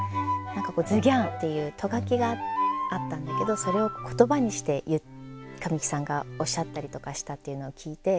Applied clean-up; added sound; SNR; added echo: none; none; none; none.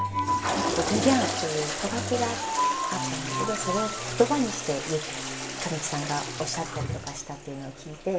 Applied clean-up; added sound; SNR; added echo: none; Toilet flush; 4 dB; reverberation time 0.9 s.